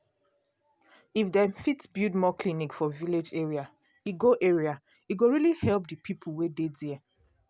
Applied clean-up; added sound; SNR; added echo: none; none; none; none.